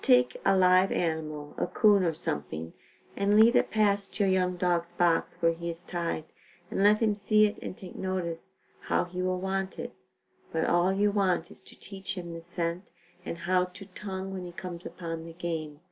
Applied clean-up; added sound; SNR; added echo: none; none; none; none.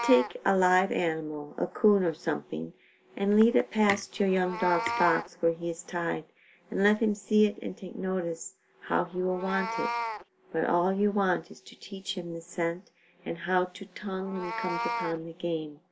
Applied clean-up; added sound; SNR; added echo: none; Meow + Tick; 11 dB; none.